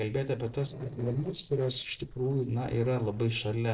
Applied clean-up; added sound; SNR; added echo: neural separator model SepFormer DNS4.